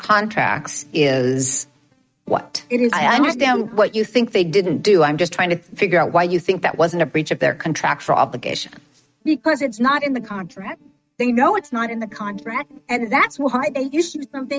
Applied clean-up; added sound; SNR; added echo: neural mask model RNNoise.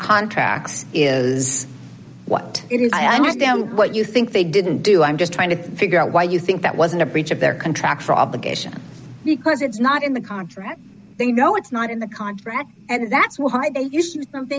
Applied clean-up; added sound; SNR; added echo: none; none; none; none.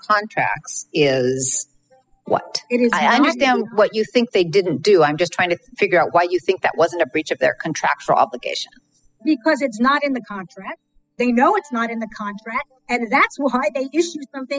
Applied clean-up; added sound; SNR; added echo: classical method spectral subtraction.